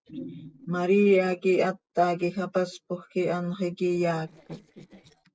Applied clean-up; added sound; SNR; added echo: neural separator model SepFormer DNS4.